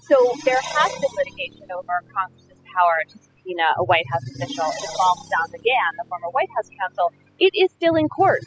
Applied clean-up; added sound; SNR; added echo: classical method spectral subtraction.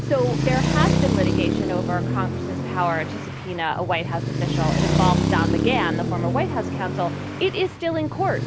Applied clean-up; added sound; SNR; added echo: none; Traffic noise, roadway noise; -3 dB; none.